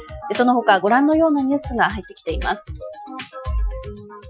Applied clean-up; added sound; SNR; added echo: classical method Wiener filter.